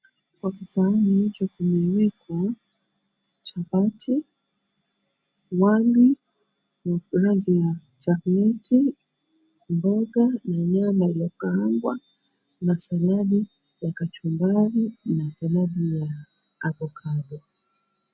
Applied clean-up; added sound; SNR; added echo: none; none; none; none.